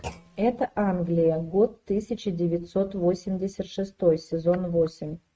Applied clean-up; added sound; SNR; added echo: neural mask model RNNoise.